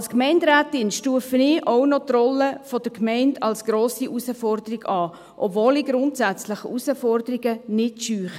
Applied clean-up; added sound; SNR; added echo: none; none; none; none.